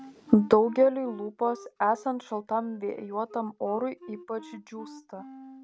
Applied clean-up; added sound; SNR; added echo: none; Wind instrument, woodwind instrument; 20 dB; none.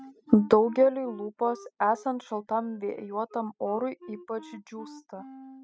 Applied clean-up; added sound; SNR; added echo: classical method spectral subtraction.